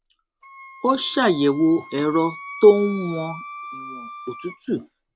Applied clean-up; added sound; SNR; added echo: none; Wind instrument, woodwind instrument; 17 dB; none.